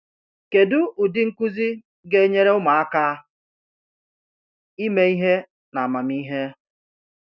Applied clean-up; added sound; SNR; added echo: none; none; none; none.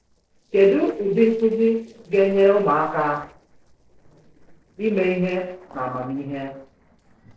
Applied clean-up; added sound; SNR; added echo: neural separator model SepFormer DNS4.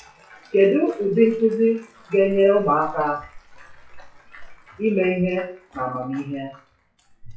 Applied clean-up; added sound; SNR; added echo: classical method WPE with log-MMSE.